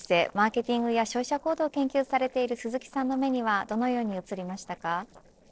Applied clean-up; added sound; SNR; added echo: neural separator model SepFormer DNS4.